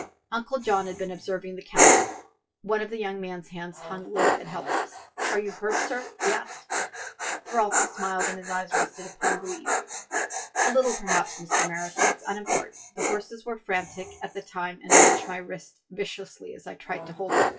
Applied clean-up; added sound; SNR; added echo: classical method WPE with log-MMSE.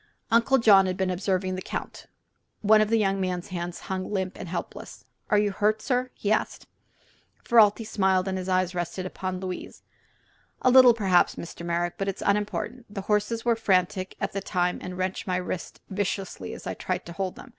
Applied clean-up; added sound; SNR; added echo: none; none; none; none.